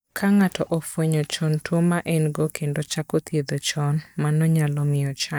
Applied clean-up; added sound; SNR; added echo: neural mask model DeepFilterNet 3.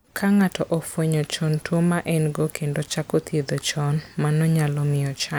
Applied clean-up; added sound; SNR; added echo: none; none; none; none.